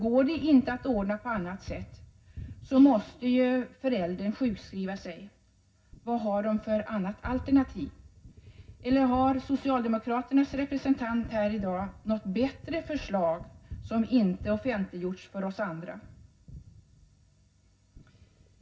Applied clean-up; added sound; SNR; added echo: none; Gunshot, gunfire; 18 dB; reverberation time 0.4 s.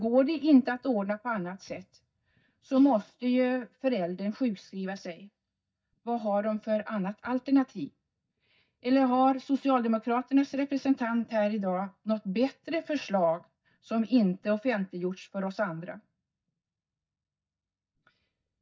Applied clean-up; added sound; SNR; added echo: neural mask model DeepFilterNet 3.